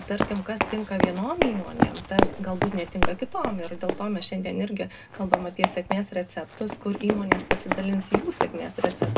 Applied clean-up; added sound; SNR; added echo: none; Run; -2 dB; reverberation time 0.2 s.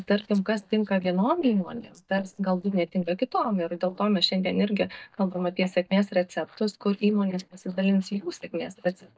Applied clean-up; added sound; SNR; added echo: neural mask model DeepFilterNet 3.